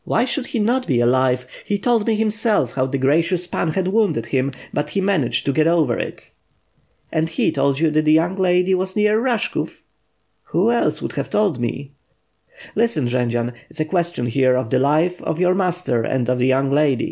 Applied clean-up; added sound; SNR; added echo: none; none; none; none.